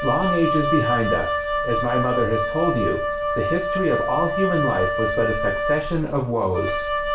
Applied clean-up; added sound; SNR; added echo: none; Wind instrument, woodwind instrument; 0 dB; reverberation time 0.3 s.